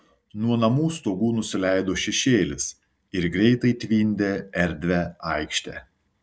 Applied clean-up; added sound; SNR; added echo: none; none; none; none.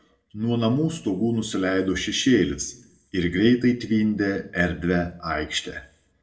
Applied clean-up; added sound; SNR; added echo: none; none; none; reverberation time 0.4 s.